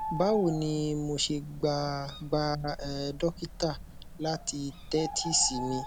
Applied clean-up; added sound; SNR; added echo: none; Bird; 10 dB; none.